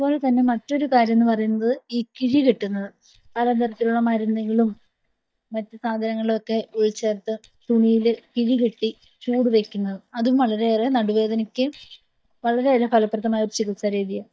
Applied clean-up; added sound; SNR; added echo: neural mask model DeepFilterNet 3.